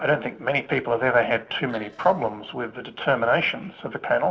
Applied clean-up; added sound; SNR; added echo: neural separator model SepFormer DNS4.